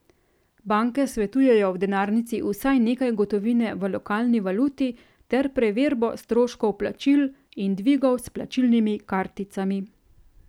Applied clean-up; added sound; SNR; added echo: none; none; none; none.